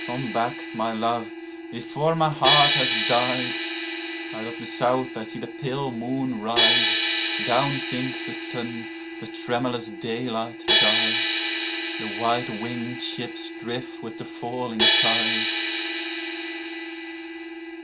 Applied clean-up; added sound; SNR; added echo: none; Crash cymbal; -2 dB; none.